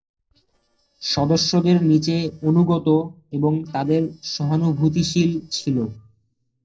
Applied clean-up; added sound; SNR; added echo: neural separator model SepFormer DNS4.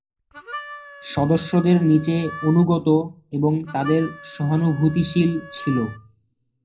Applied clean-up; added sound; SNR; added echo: none; Harmonica; 17 dB; reverberation time 0.5 s.